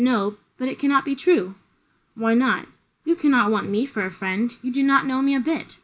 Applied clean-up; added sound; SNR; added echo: none; none; none; none.